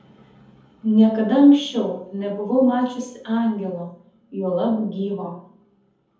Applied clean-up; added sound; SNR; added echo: none; none; none; reverberation time 0.6 s.